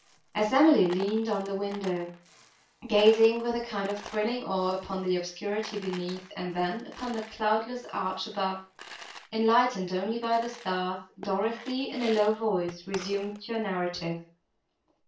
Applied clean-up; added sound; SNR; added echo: none; Coin (dropping); 19 dB; reverberation time 0.3 s.